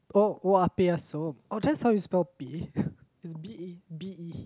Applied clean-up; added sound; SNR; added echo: none; none; none; none.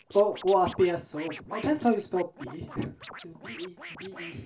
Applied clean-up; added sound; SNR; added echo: none; Scratching (performance technique); 17 dB; reverberation time 0.3 s.